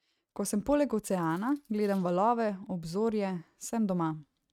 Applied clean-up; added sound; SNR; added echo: neural mask model RNNoise.